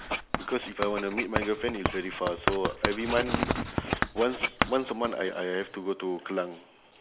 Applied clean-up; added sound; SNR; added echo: none; Writing; 2 dB; none.